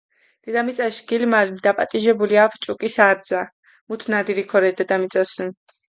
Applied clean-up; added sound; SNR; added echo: none; none; none; none.